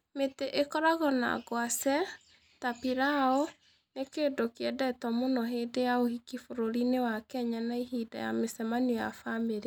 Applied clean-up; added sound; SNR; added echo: none; none; none; none.